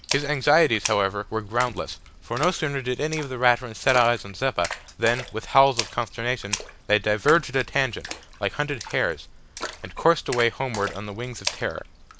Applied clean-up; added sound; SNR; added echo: none; Splash, splatter; 12 dB; none.